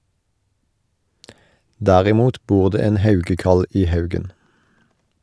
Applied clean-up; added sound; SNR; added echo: none; none; none; none.